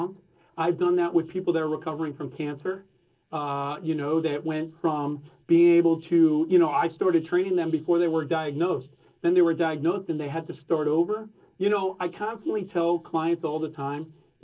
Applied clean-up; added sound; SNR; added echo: neural separator model SepFormer DNS4.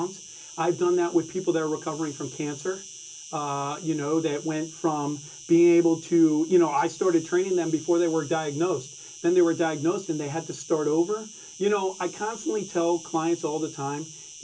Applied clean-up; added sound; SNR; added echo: none; Insect; 18 dB; reverberation time 0.2 s.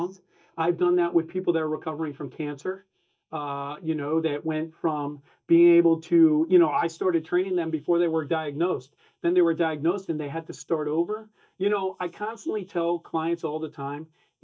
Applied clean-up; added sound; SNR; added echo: neural mask model DeepFilterNet 3.